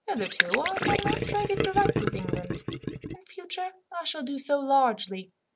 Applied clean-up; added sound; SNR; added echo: none; Gurgling; -1 dB; none.